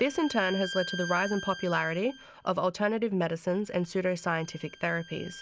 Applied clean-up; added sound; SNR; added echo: none; Bowed string instrument; 14 dB; none.